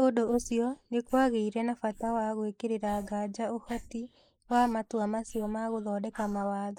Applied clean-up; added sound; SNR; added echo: neural mask model Resemble Enhance denoiser.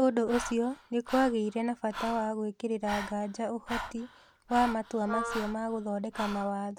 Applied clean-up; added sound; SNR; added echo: none; Wind instrument, woodwind instrument + Breathing; 10 dB; none.